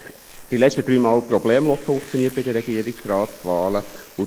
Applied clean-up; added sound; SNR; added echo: neural mask model Resemble Enhance denoiser.